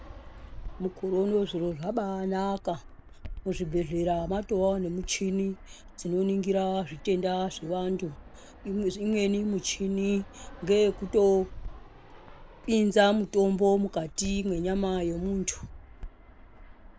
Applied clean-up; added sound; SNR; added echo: none; Fixed-wing aircraft, airplane; 15 dB; none.